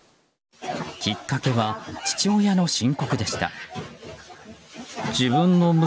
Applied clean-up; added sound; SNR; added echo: none; none; none; none.